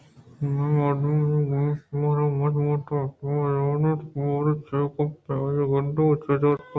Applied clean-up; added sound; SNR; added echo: none; none; none; none.